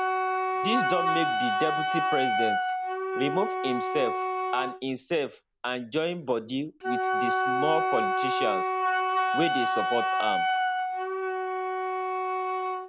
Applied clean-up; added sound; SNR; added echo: none; Wind instrument, woodwind instrument; -4 dB; none.